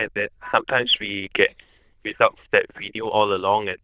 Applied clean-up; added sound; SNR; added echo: neural diffusion model UNIVERSE++.